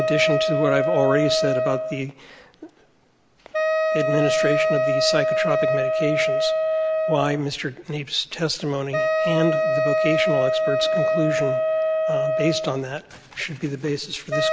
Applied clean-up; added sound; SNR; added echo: none; Wind instrument, woodwind instrument; -3 dB; none.